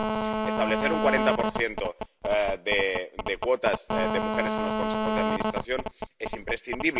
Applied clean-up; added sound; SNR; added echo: none; Telephone; 0 dB; none.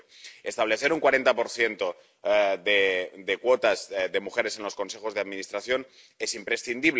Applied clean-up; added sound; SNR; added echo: none; none; none; none.